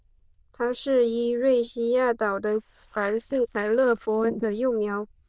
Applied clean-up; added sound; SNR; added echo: neural diffusion model UNIVERSE++.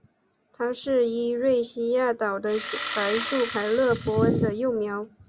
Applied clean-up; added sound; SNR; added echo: none; Engine starting; 7 dB; none.